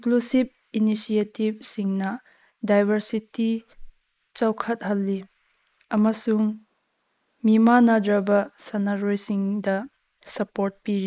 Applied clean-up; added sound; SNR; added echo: neural mask model Resemble Enhance denoiser.